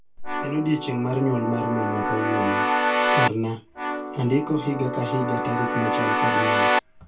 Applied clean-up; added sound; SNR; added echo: none; Keyboard (musical); -2 dB; reverberation time 0.2 s.